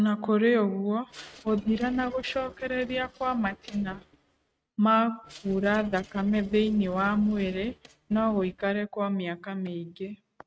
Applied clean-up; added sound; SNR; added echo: neural mask model RNNoise.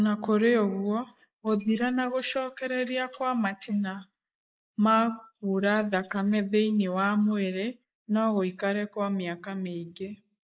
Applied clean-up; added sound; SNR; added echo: neural mask model Resemble Enhance denoiser.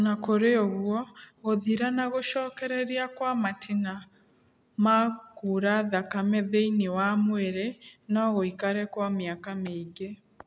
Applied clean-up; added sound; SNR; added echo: none; none; none; none.